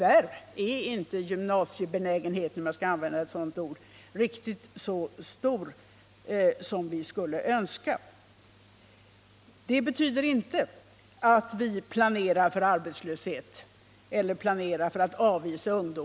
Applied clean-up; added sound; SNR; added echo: none; none; none; none.